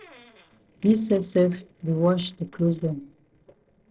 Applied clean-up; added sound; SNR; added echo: neural separator model SepFormer DNS4.